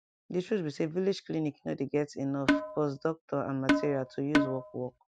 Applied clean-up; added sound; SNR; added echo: none; Percussion; -2 dB; none.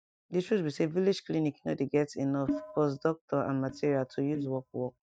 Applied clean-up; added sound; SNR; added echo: neural mask model DeepFilterNet 3.